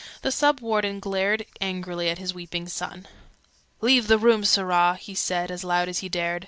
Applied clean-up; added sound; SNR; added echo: none; none; none; none.